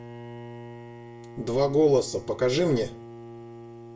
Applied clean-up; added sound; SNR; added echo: none; Bowed string instrument; 15 dB; reverberation time 0.2 s.